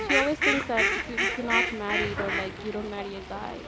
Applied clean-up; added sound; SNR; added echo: none; Fowl; -3 dB; none.